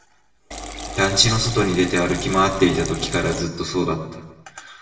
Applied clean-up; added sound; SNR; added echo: none; Liquid; 10 dB; reverberation time 1.0 s.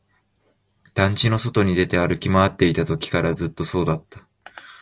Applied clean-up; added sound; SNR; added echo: none; none; none; none.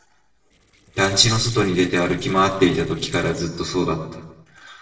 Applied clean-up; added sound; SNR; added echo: neural separator model SepFormer DNS4.